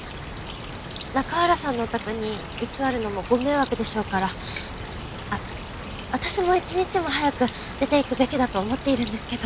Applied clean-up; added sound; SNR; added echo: none; Water tap, faucet; 16 dB; none.